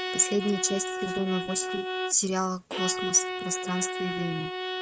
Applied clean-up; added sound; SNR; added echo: neural mask model RNNoise.